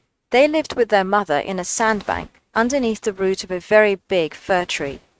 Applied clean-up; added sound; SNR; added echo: neural mask model RNNoise.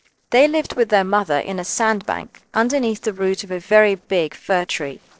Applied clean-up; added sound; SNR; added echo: neural separator model SepFormer DNS4.